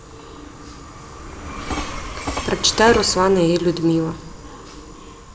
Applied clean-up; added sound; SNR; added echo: none; Train; 10 dB; none.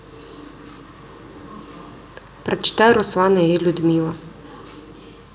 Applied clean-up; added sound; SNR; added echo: none; none; none; none.